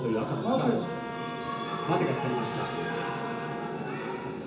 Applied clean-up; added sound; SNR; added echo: none; Brass instrument; 9 dB; reverberation time 0.6 s.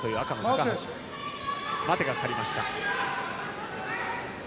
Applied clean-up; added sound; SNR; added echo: none; none; none; none.